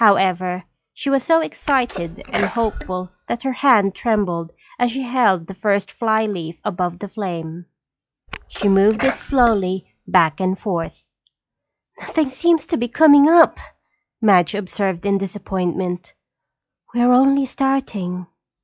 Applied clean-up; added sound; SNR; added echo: classical method log-MMSE.